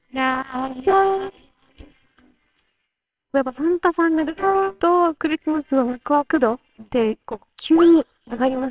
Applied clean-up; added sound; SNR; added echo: neural separator model SepFormer WHAMR!.